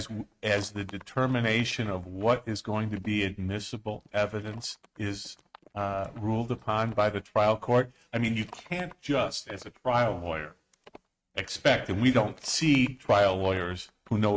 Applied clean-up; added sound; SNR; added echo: neural mask model RNNoise.